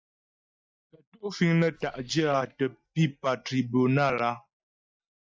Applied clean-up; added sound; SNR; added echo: neural mask model DeepFilterNet 3.